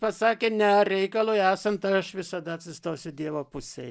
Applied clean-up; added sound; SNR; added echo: none; none; none; none.